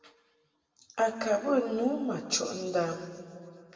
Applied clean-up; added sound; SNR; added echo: none; none; none; reverberation time 2.2 s.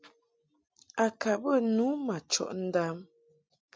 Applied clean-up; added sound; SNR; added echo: none; none; none; none.